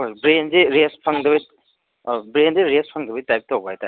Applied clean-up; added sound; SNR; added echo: none; none; none; none.